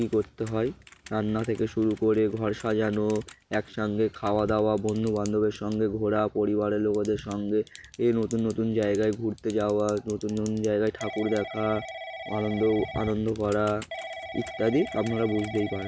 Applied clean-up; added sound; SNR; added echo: none; Telephone / Typing; 16 dB; none.